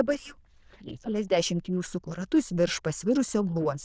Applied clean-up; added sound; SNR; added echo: neural diffusion model UNIVERSE++.